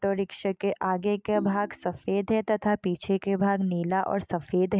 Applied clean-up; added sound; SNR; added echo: neural mask model DeepFilterNet 3.